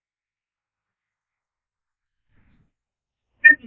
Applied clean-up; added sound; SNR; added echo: neural mask model Resemble Enhance denoiser.